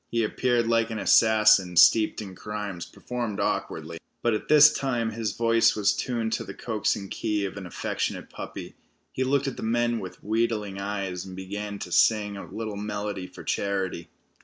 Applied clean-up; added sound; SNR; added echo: none; none; none; none.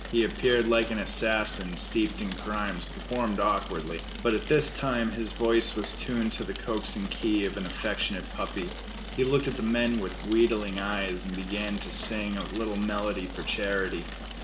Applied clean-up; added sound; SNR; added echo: none; Mechanisms / Bicycle; 9 dB; reverberation time 0.5 s.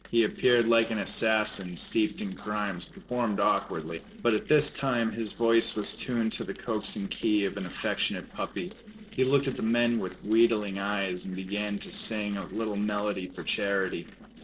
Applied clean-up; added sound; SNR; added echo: neural separator model SepFormer DNS4.